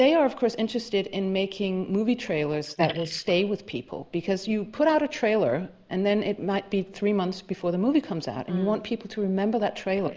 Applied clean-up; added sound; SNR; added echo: neural mask model Resemble Enhance denoiser.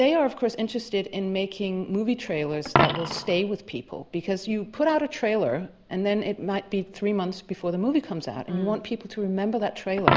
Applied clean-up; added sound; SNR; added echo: none; Coin (dropping); 6 dB; none.